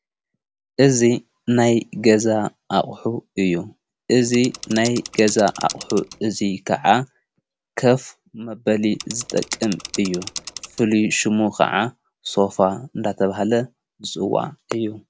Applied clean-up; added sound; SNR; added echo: none; Mechanisms / Bicycle; 13 dB; none.